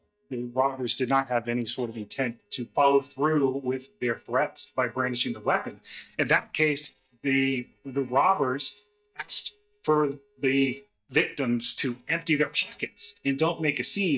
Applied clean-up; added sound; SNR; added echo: neural mask model DeepFilterNet 3.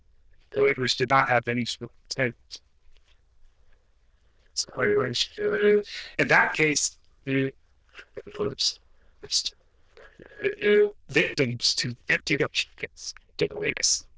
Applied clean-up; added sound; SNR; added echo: neural diffusion model UNIVERSE++.